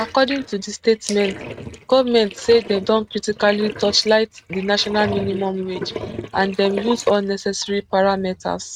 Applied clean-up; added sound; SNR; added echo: neural mask model RNNoise.